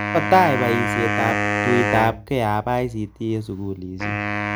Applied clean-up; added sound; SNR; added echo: none; Wind instrument, woodwind instrument; 3 dB; none.